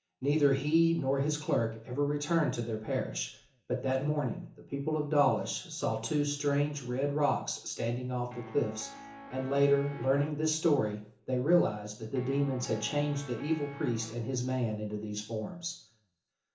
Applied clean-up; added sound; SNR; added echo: none; Guitar; 16 dB; reverberation time 0.7 s.